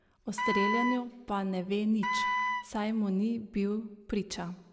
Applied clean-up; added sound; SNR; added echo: none; Wind instrument, woodwind instrument; 1 dB; none.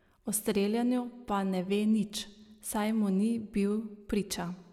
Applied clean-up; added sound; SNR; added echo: none; none; none; none.